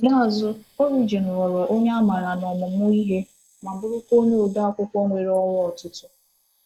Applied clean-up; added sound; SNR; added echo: neural mask model Resemble Enhance denoiser.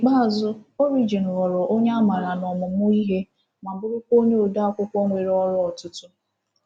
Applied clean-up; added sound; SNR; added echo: none; none; none; none.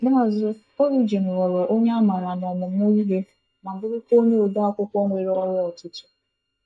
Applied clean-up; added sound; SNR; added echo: neural mask model DeepFilterNet 3.